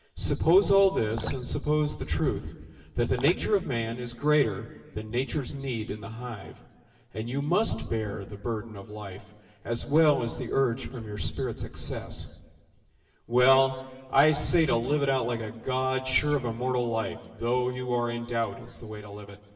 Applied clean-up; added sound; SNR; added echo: none; Drip; 19 dB; reverberation time 1.4 s.